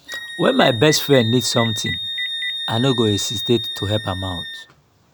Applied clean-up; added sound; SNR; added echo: none; Telephone + Wind instrument, woodwind instrument; 7 dB; none.